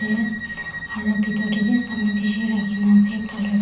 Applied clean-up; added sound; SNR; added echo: none; Bowed string instrument; 12 dB; reverberation time 0.6 s.